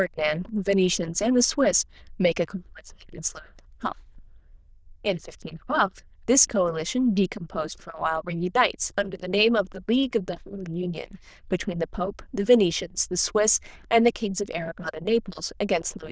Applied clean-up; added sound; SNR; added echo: neural diffusion model UNIVERSE++.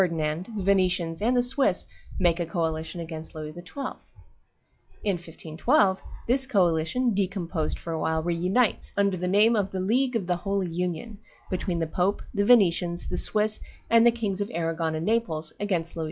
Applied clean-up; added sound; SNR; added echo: classical method log-MMSE.